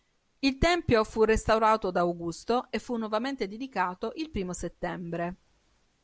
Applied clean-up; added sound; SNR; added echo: none; none; none; none.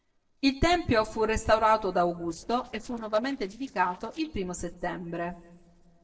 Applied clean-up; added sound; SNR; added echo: neural separator model SepFormer DNS4.